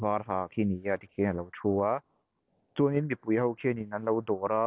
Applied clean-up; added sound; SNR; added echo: none; none; none; none.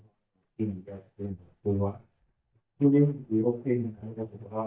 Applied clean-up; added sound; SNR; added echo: neural mask model DeepFilterNet 3.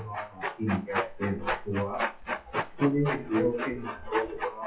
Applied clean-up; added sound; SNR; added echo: classical method WPE with log-MMSE.